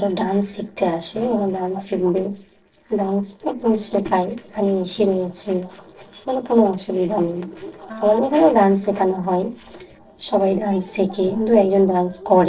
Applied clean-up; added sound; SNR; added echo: neural separator model SepFormer DNS4.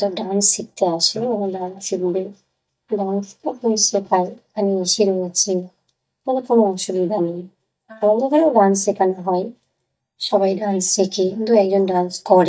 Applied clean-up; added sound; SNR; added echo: neural mask model DeepFilterNet 3.